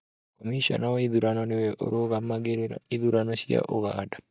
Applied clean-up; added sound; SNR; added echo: neural mask model DeepFilterNet 3.